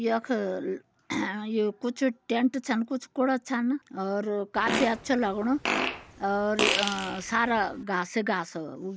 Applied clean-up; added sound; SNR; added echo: none; Fart; 3 dB; none.